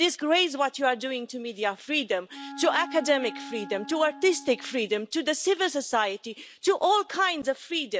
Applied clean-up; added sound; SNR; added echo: none; Wind instrument, woodwind instrument; 16 dB; none.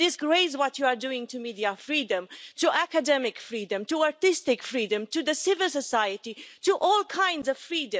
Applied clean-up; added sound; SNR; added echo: none; none; none; none.